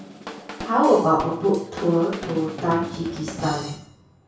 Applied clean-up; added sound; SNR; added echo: none; Drum / Drum kit; 12 dB; reverberation time 0.6 s.